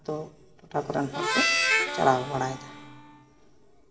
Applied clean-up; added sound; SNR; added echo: none; Harmonica; -2 dB; reverberation time 2.0 s.